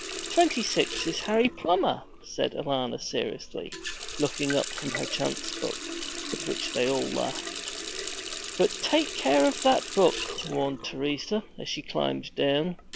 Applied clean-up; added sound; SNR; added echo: none; Water tap, faucet; 8 dB; none.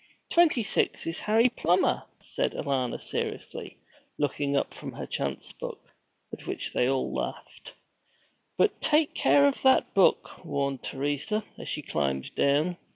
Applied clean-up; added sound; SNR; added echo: none; none; none; none.